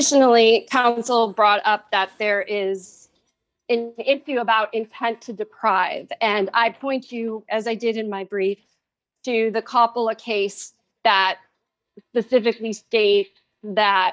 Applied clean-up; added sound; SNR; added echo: neural mask model DeepFilterNet 3.